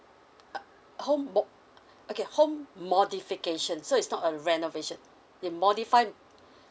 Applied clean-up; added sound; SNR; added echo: none; none; none; none.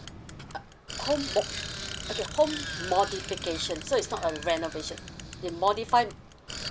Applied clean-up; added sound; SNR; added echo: none; Bicycle; 8 dB; none.